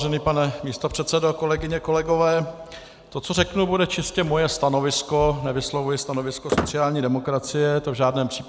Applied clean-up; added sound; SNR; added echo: none; Squeak; 11 dB; none.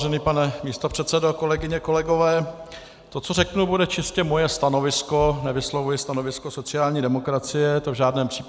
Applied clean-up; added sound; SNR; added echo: none; none; none; none.